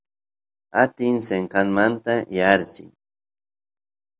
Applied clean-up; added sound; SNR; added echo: none; none; none; none.